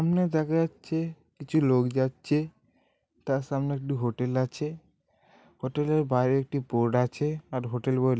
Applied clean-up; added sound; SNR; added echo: none; none; none; none.